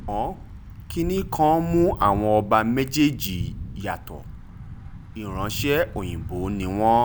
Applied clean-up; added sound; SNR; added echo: none; Thunder / Bicycle; 11 dB; none.